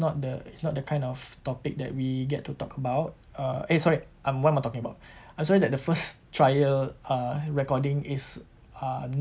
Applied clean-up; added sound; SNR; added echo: none; none; none; none.